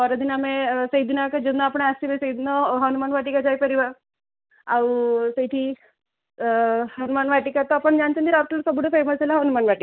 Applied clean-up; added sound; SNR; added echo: none; none; none; none.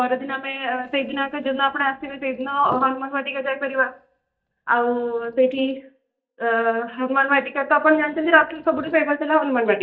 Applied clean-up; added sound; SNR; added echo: neural mask model DeepFilterNet 3.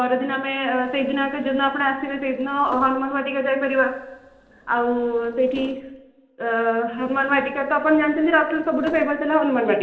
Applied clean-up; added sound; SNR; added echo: neural separator model SepFormer DNS4.